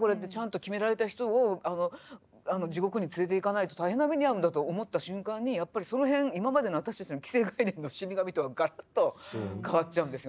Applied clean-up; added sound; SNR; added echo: none; none; none; none.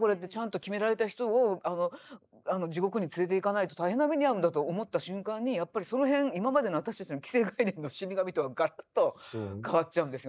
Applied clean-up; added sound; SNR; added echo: neural mask model Resemble Enhance denoiser.